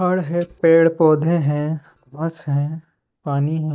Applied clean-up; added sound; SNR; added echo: neural mask model DeepFilterNet 3.